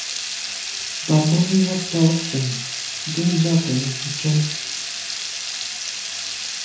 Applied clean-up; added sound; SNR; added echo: none; Water tap, faucet / Liquid; 5 dB; reverberation time 0.6 s.